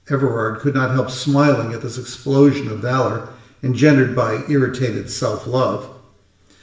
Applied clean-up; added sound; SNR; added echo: none; none; none; reverberation time 0.8 s.